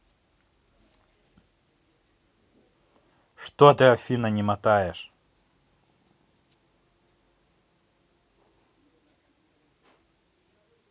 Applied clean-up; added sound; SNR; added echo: none; none; none; none.